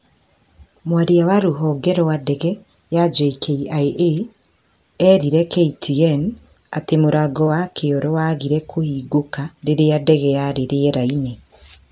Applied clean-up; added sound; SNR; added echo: none; none; none; none.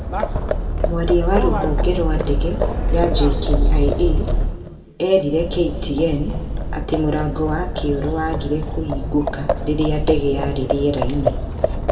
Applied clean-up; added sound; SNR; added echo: none; Livestock, farm animals, working animals; -1 dB; reverberation time 1.9 s.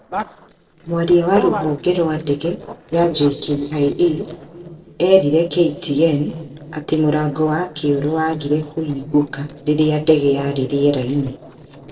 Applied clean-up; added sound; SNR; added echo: neural separator model SepFormer DNS4.